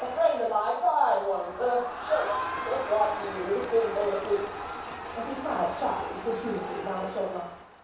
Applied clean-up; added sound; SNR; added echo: none; Crowd; 8 dB; reverberation time 0.7 s.